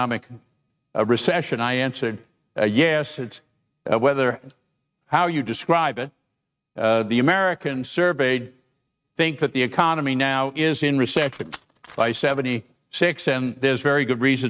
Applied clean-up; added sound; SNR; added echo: neural mask model RNNoise.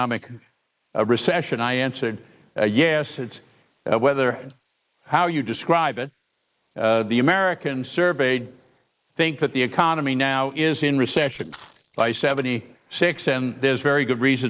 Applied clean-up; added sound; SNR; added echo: neural mask model Resemble Enhance denoiser.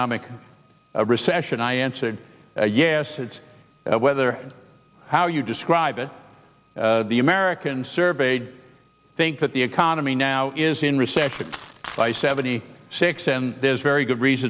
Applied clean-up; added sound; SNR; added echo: none; Coin (dropping); 16 dB; none.